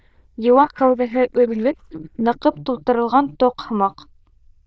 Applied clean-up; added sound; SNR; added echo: neural diffusion model UNIVERSE++.